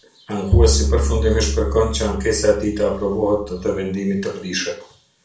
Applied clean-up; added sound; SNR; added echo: none; Bowed string instrument; 0 dB; reverberation time 0.3 s.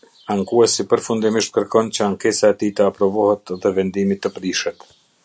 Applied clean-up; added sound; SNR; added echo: none; none; none; none.